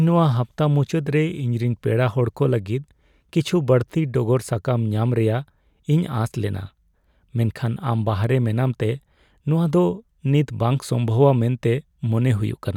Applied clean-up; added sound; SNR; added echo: none; none; none; none.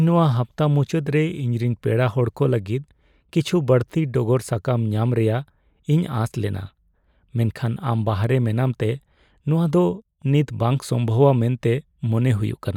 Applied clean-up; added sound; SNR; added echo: neural mask model Resemble Enhance denoiser.